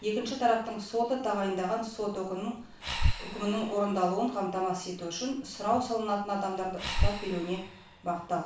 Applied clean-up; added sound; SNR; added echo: none; Breathing; 5 dB; reverberation time 0.4 s.